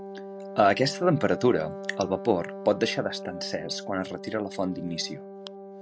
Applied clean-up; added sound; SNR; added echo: none; Wind instrument, woodwind instrument; 11 dB; none.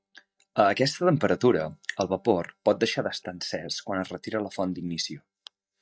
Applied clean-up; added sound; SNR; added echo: neural mask model DeepFilterNet 3.